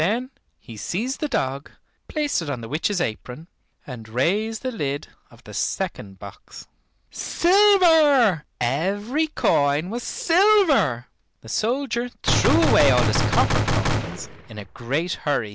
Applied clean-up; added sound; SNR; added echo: none; Gunshot, gunfire; -1 dB; none.